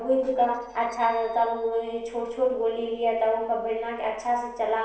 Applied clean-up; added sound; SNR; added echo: neural separator model SepFormer DNS4.